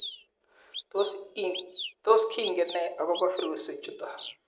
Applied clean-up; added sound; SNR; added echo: neural mask model RNNoise.